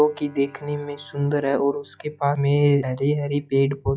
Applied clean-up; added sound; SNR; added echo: classical method log-MMSE.